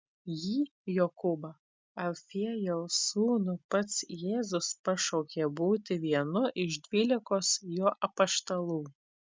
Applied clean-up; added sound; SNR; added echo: none; none; none; none.